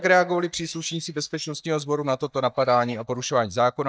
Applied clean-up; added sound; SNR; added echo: neural mask model DeepFilterNet 3.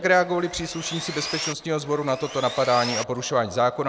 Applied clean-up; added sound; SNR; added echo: none; Sawing; 10 dB; none.